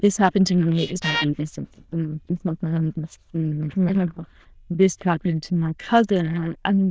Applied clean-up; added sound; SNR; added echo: neural diffusion model UNIVERSE++.